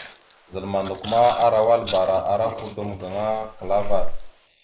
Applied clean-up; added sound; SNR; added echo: neural mask model Resemble Enhance denoiser.